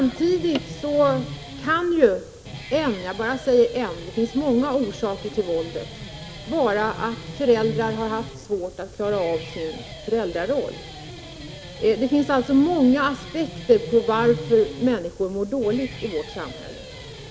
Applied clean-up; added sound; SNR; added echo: none; Guitar; 14 dB; none.